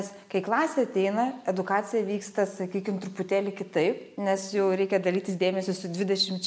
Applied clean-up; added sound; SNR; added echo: none; none; none; none.